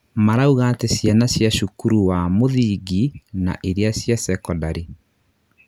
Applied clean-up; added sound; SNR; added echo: none; none; none; none.